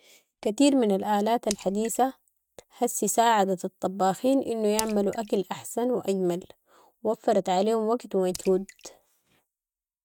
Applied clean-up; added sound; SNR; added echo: neural mask model RNNoise.